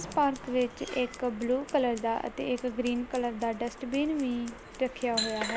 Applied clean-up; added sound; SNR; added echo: none; Scissors; 12 dB; none.